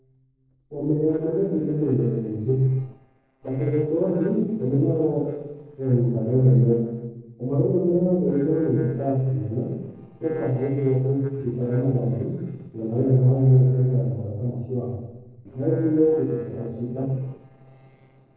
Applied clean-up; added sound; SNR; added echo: neural separator model SepFormer DNS4.